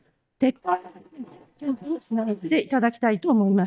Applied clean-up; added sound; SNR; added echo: neural mask model DeepFilterNet 3.